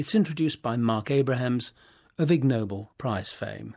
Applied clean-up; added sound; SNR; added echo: none; none; none; none.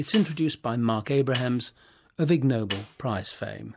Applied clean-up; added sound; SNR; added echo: none; Snare drum; 15 dB; none.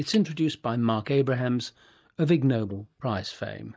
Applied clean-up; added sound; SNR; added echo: neural mask model DeepFilterNet 3.